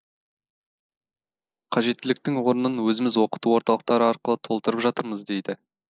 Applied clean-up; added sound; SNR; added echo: neural mask model Resemble Enhance denoiser.